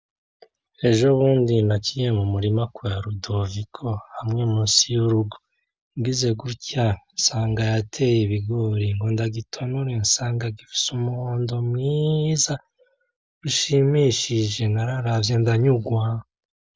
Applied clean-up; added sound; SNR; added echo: none; none; none; none.